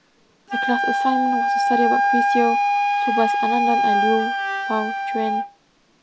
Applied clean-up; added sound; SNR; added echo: none; Wind instrument, woodwind instrument; -5 dB; none.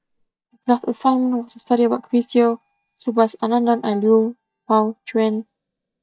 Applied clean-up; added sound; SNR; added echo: neural mask model DeepFilterNet 3.